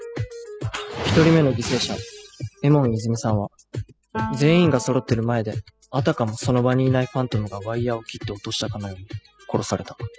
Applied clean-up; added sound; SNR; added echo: classical method spectral subtraction.